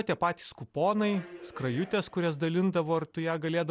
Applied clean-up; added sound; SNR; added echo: none; Subway, metro, underground; 19 dB; none.